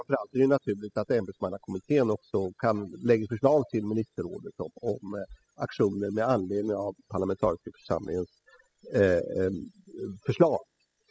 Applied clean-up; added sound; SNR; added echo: classical method spectral subtraction.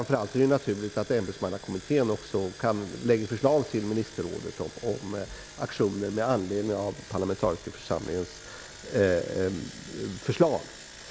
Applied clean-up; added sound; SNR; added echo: none; Engine; 18 dB; none.